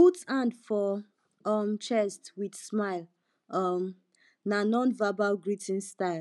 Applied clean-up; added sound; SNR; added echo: none; none; none; none.